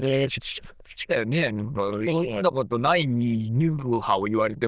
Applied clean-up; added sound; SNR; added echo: neural diffusion model UNIVERSE++.